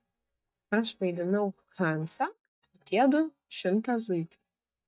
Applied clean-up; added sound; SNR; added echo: neural mask model DeepFilterNet 3.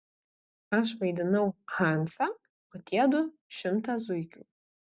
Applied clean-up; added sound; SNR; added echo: none; none; none; none.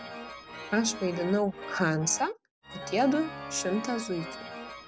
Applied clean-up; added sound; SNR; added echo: none; Organ; 11 dB; none.